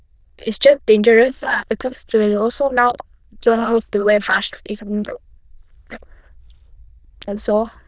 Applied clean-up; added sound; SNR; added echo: neural diffusion model UNIVERSE++.